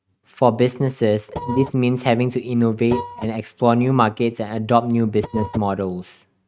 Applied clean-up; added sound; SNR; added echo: neural mask model RNNoise.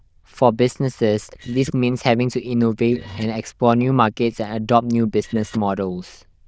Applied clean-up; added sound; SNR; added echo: neural diffusion model UNIVERSE++.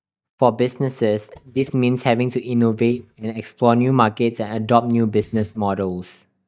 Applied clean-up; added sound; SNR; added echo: neural mask model DeepFilterNet 3.